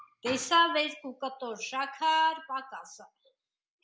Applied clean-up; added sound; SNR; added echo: none; none; none; none.